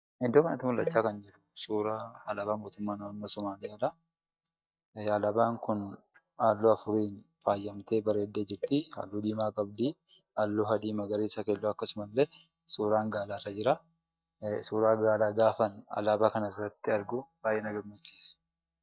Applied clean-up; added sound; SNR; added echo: neural mask model DeepFilterNet 3.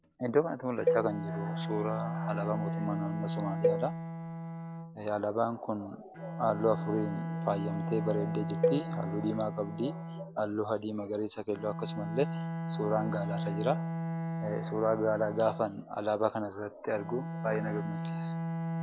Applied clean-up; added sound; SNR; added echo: none; Bowed string instrument + Cowbell; 2 dB; none.